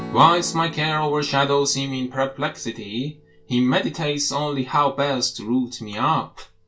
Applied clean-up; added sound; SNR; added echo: none; Strum; 20 dB; reverberation time 0.2 s.